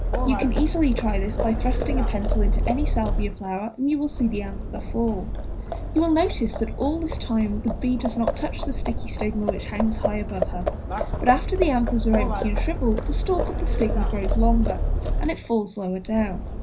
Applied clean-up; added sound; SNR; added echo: none; Livestock, farm animals, working animals; -1 dB; reverberation time 0.4 s.